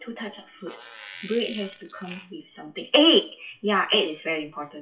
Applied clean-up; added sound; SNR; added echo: classical method WPE with log-MMSE.